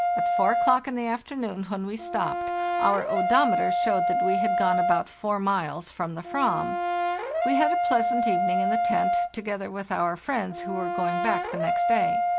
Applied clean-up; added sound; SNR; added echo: none; Brass instrument; -2 dB; none.